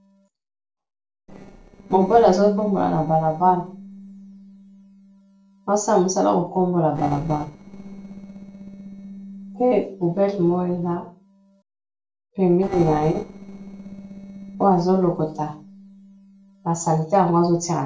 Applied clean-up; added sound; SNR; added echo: neural separator model SepFormer DNS4.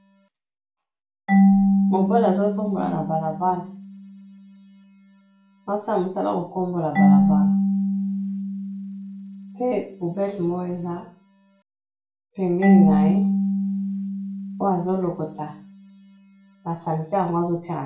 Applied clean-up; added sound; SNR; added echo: none; Marimba, xylophone / Wood; -4 dB; reverberation time 0.4 s.